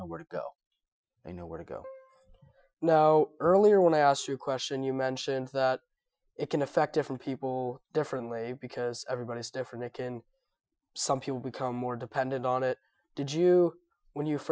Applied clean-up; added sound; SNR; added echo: classical method Wiener filter.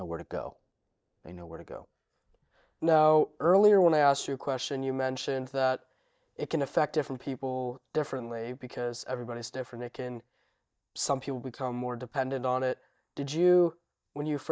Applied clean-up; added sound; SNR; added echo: neural mask model DeepFilterNet 3.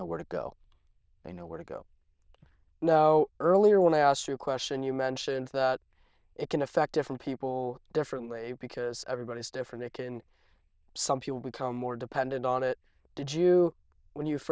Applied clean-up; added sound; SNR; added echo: neural diffusion model UNIVERSE++.